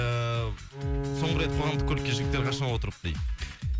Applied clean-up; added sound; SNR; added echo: none; Bowed string instrument; 3 dB; none.